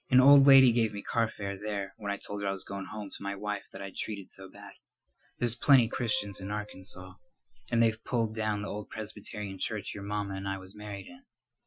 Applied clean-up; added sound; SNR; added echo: classical method Wiener filter.